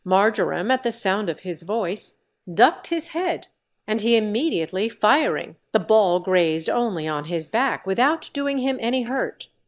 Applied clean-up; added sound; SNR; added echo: neural mask model Resemble Enhance denoiser.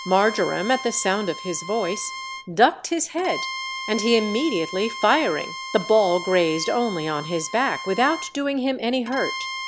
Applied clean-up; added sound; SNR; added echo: none; Bowed string instrument; 11 dB; none.